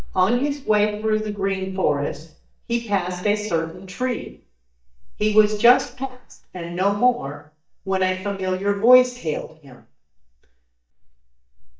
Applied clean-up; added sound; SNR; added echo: neural mask model DeepFilterNet 3.